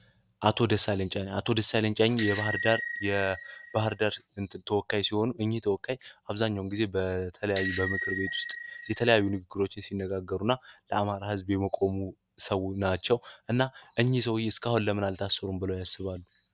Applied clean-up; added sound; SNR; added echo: none; Bicycle bell; 2 dB; none.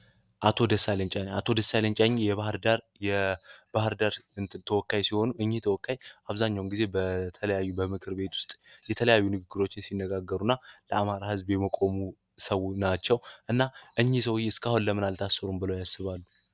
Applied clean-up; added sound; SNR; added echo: none; none; none; none.